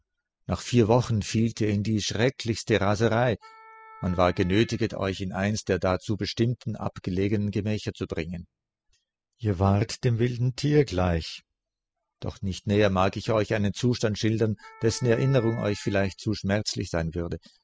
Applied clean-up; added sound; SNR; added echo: classical method spectral subtraction.